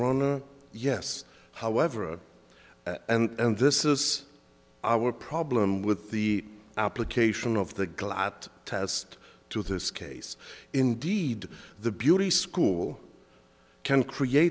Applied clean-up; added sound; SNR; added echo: none; none; none; none.